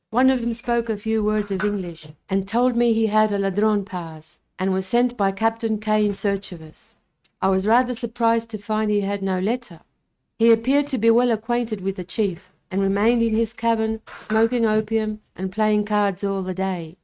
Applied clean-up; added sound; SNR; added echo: neural mask model RNNoise.